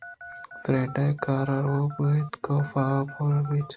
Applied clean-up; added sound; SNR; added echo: neural mask model RNNoise.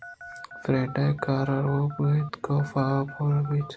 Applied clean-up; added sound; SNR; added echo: none; Telephone; 18 dB; none.